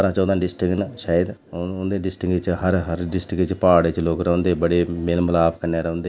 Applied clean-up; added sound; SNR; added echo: none; none; none; none.